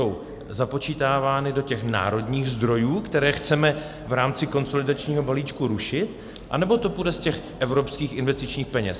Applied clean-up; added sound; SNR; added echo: none; none; none; none.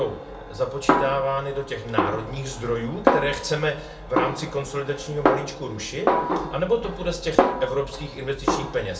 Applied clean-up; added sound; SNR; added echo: none; Snare drum; -1 dB; reverberation time 0.2 s.